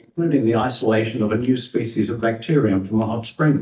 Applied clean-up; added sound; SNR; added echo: neural mask model DeepFilterNet 3.